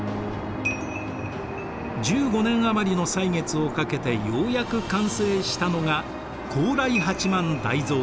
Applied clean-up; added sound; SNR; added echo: none; Aircraft; 10 dB; none.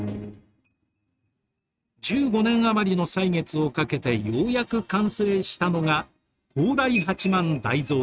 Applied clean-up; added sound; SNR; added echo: neural mask model RNNoise.